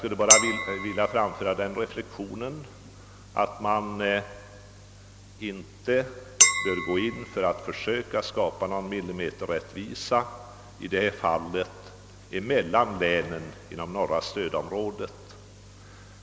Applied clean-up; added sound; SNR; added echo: none; Chink, clink; -2 dB; none.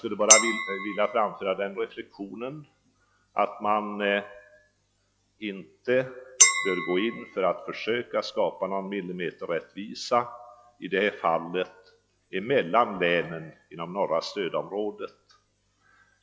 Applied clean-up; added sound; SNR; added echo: classical method log-MMSE.